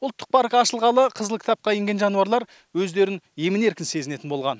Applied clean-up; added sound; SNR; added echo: none; none; none; none.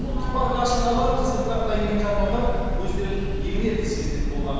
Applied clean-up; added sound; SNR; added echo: none; Train / Breathing; -1 dB; reverberation time 1.9 s.